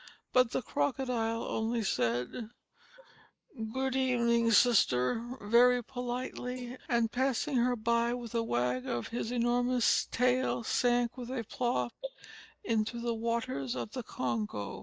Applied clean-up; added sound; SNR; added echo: neural mask model Resemble Enhance denoiser.